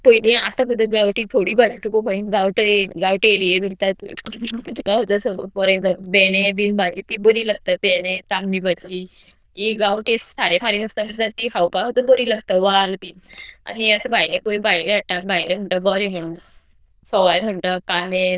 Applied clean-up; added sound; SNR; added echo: neural diffusion model UNIVERSE++.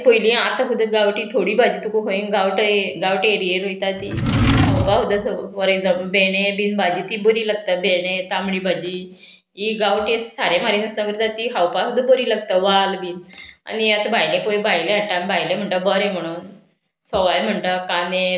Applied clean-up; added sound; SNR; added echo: none; Drawer open or close; 0 dB; none.